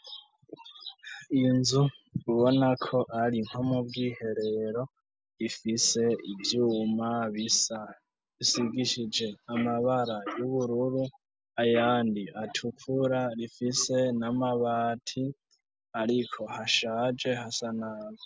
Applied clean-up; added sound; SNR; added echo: none; none; none; none.